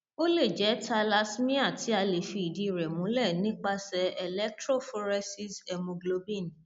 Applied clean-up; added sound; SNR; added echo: none; none; none; none.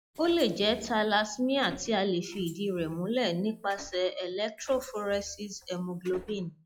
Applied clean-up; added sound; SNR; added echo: classical method log-MMSE.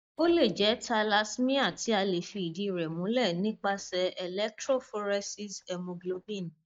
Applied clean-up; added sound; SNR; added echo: neural mask model DeepFilterNet 3.